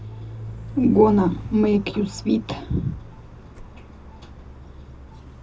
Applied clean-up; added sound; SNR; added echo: none; Car; 13 dB; reverberation time 0.2 s.